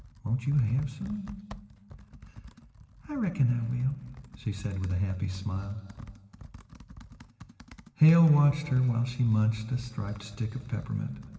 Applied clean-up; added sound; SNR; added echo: none; Computer keyboard; 18 dB; reverberation time 2.3 s.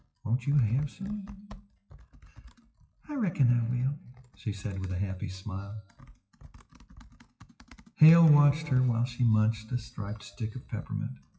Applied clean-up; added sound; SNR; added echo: classical method WPE with log-MMSE.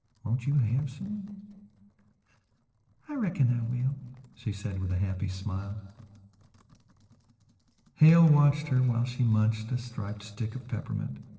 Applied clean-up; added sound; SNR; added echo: neural separator model SepFormer DNS4.